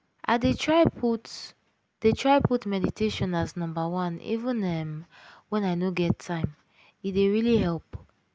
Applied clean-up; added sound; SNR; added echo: none; none; none; none.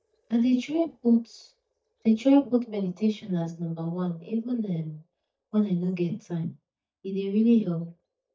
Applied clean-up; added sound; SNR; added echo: neural mask model DeepFilterNet 3.